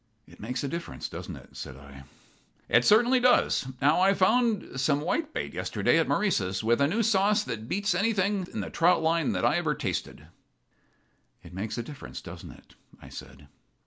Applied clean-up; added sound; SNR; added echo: none; none; none; none.